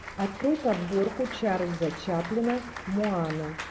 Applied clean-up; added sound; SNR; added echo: none; Applause / Cheering; 12 dB; none.